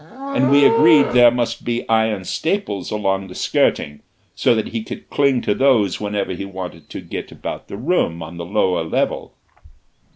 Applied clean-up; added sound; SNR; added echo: none; Livestock, farm animals, working animals; 10 dB; none.